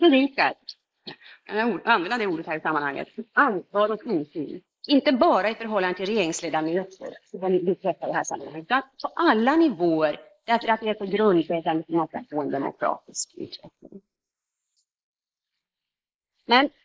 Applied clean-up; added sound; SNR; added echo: neural mask model Resemble Enhance denoiser.